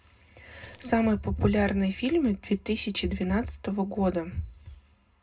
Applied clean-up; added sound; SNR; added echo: none; Coin (dropping); 18 dB; reverberation time 0.2 s.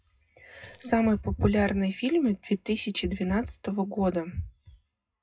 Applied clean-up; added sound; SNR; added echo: classical method WPE with log-MMSE.